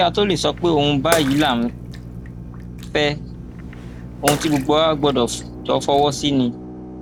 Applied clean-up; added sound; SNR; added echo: none; Bathtub (filling or washing) / Water / Splash, splatter + Drill; 10 dB; none.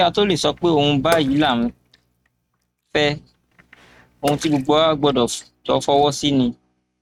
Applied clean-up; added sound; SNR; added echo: neural mask model RNNoise.